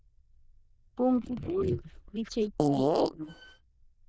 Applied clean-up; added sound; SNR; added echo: neural diffusion model UNIVERSE++.